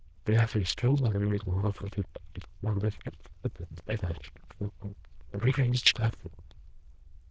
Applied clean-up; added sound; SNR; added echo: neural diffusion model UNIVERSE++.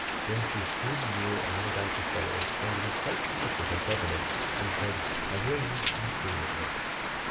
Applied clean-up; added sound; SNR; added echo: none; Rain; -5 dB; none.